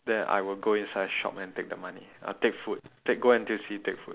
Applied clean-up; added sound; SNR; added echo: none; none; none; none.